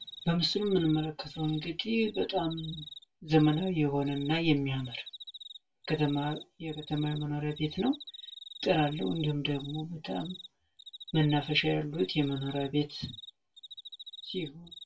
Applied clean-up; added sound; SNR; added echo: none; Cricket; 17 dB; reverberation time 0.1 s.